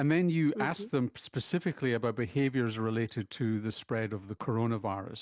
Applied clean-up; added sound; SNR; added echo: none; none; none; none.